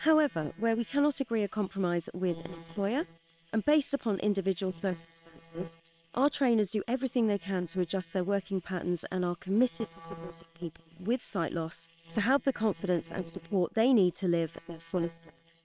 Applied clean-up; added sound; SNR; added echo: neural separator model SepFormer WHAM!.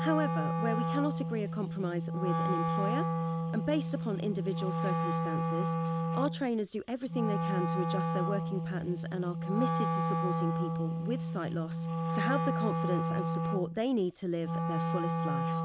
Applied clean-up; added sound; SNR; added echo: none; Wind instrument, woodwind instrument; -3 dB; none.